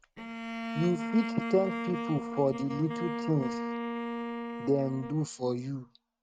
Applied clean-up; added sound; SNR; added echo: neural mask model RNNoise.